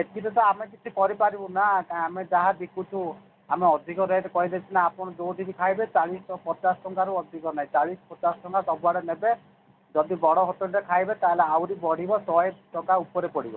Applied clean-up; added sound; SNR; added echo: none; none; none; none.